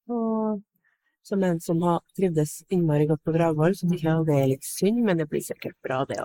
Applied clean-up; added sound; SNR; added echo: neural mask model Resemble Enhance denoiser.